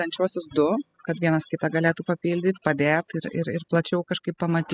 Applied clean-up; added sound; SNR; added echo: classical method spectral subtraction.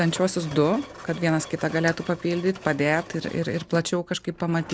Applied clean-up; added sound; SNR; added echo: none; Mechanisms; 17 dB; none.